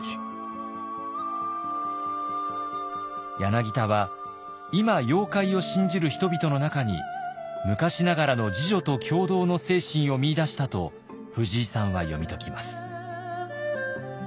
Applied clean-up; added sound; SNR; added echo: none; none; none; none.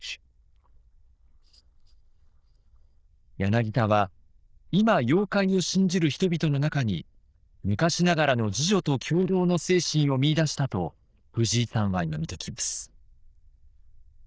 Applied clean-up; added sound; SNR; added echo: neural diffusion model UNIVERSE++.